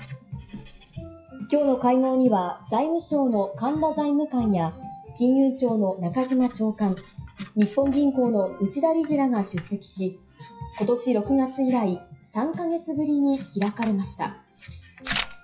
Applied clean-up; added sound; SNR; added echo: classical method WPE with log-MMSE.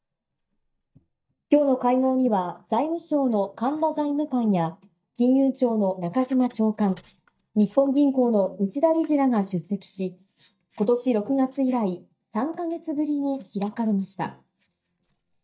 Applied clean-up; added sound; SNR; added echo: neural mask model DeepFilterNet 3.